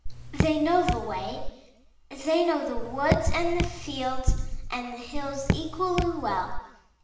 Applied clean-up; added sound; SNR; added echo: none; Raindrop / Drip; 2 dB; reverberation time 1.0 s.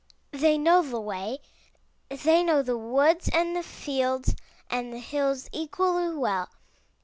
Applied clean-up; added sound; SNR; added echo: none; none; none; none.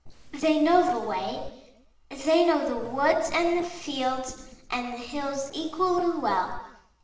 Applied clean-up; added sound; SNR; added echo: neural separator model SepFormer DNS4.